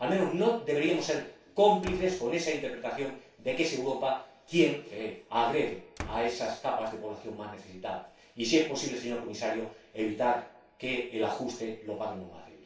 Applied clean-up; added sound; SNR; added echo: none; Slam; 18 dB; reverberation time 0.3 s.